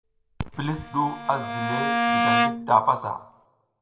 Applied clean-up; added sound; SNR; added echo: none; Bowed string instrument; 0 dB; reverberation time 0.7 s.